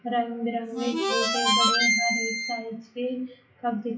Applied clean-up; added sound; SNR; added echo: classical method WPE with log-MMSE.